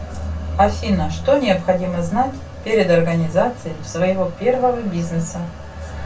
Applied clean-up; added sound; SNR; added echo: none; none; none; reverberation time 0.2 s.